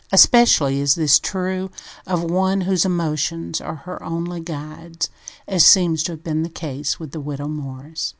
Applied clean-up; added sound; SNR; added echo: none; none; none; none.